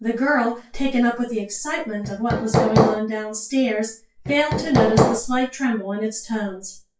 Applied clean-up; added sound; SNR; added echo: classical method WPE with log-MMSE.